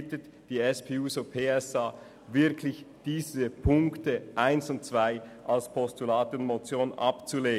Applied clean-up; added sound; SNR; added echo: none; none; none; none.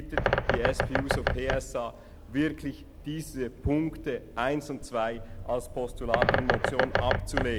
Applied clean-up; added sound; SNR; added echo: none; Bird; -1 dB; none.